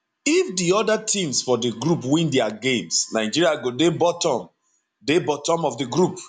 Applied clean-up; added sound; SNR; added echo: none; none; none; none.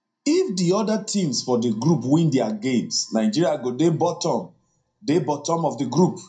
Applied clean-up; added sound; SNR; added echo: none; none; none; reverberation time 0.2 s.